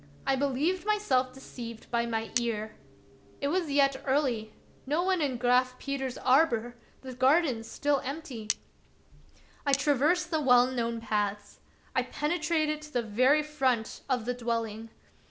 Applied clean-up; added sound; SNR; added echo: none; Cutlery, silverware; 12 dB; none.